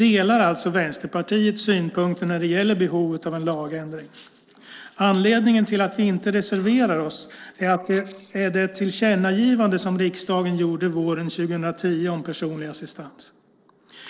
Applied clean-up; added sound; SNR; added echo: neural separator model SepFormer DNS4.